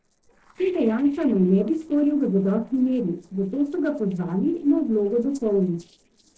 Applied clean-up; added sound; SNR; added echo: neural separator model SepFormer DNS4.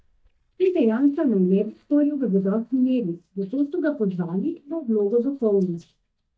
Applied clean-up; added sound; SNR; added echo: neural mask model DeepFilterNet 3.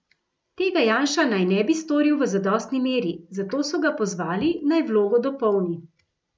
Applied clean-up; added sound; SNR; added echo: none; none; none; none.